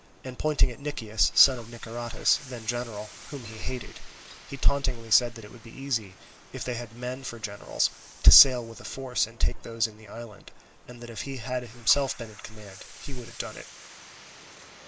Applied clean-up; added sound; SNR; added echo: neural mask model Resemble Enhance denoiser.